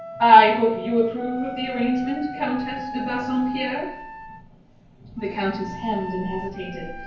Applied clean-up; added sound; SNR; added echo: none; Wind instrument, woodwind instrument; 13 dB; reverberation time 0.9 s.